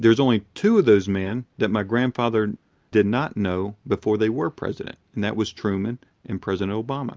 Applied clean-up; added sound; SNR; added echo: none; none; none; none.